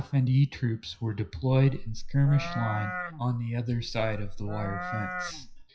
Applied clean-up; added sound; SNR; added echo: classical method WPE with log-MMSE.